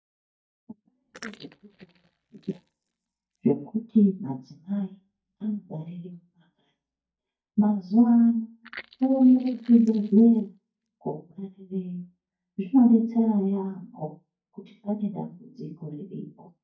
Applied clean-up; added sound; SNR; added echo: neural mask model DeepFilterNet 3.